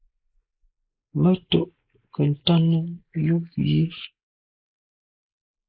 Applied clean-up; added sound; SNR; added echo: neural mask model Resemble Enhance denoiser.